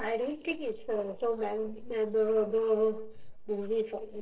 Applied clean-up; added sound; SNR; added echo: neural separator model SepFormer DNS4.